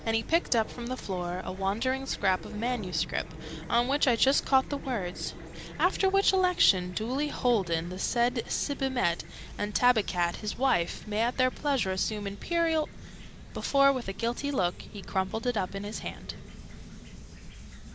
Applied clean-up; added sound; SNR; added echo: none; Chirp, tweet / Fowl; 13 dB; none.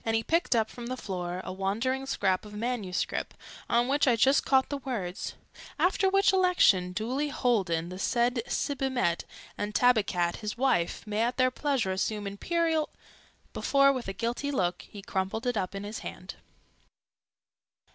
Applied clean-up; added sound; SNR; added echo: none; none; none; none.